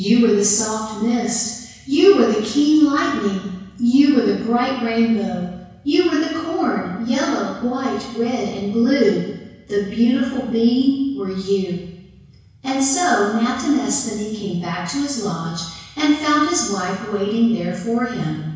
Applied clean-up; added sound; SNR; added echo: none; none; none; reverberation time 1.1 s.